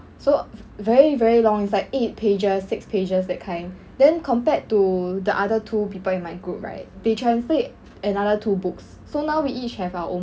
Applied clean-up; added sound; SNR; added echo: none; none; none; none.